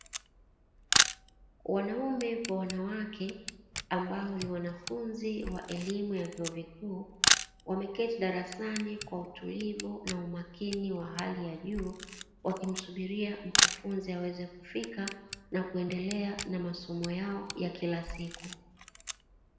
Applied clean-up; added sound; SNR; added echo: none; Camera; 1 dB; reverberation time 1.0 s.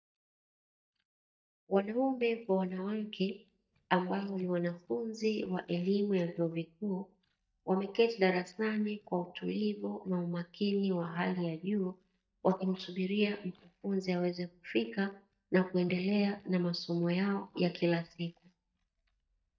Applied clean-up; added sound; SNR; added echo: neural mask model DeepFilterNet 3.